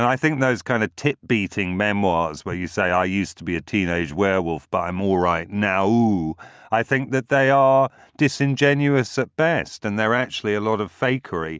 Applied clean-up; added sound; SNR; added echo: none; none; none; none.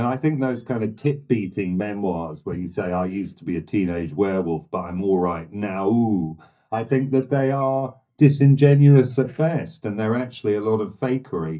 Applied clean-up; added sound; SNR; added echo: neural mask model DeepFilterNet 3.